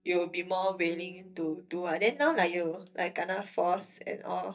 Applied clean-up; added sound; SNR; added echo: neural mask model DeepFilterNet 3.